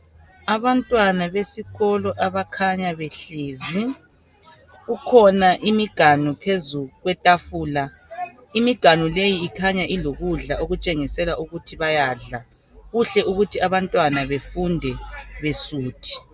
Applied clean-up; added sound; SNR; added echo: none; none; none; none.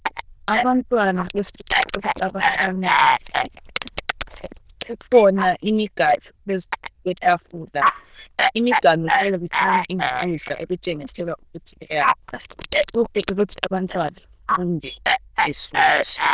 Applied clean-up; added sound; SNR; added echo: neural diffusion model UNIVERSE++.